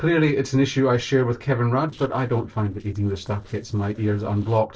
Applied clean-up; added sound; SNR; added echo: neural separator model SepFormer DNS4.